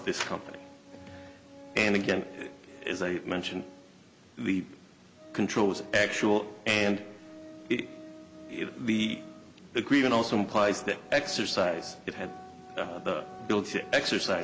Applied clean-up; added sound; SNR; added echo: none; Organ; 19 dB; none.